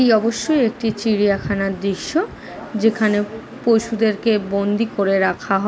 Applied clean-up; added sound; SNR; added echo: none; none; none; none.